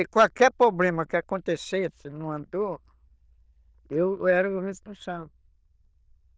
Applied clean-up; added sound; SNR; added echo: neural diffusion model UNIVERSE++.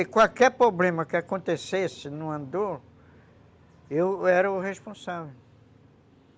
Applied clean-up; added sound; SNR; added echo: none; none; none; none.